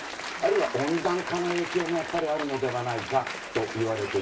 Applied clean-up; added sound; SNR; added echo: none; Applause / Cheering; 7 dB; reverberation time 0.2 s.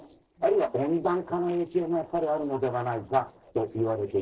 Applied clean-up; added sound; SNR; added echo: neural separator model SepFormer DNS4.